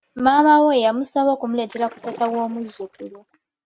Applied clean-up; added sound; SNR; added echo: neural mask model RNNoise.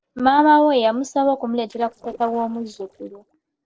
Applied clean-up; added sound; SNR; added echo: neural separator model SepFormer DNS4.